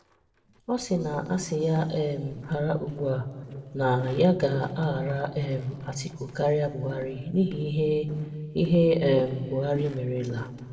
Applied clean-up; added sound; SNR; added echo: neural separator model SepFormer DNS4.